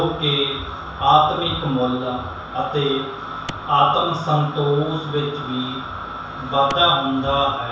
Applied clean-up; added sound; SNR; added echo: none; Clapping; 13 dB; reverberation time 0.7 s.